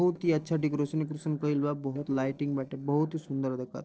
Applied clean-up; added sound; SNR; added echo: neural separator model SepFormer DNS4.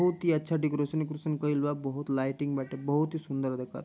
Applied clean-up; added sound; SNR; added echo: none; none; none; none.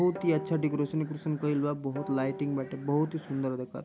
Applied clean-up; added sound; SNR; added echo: none; Guitar; 14 dB; none.